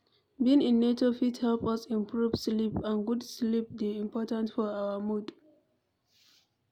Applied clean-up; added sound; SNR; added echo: none; none; none; none.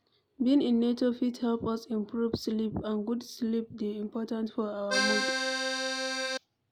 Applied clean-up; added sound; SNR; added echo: none; Accordion; -1 dB; none.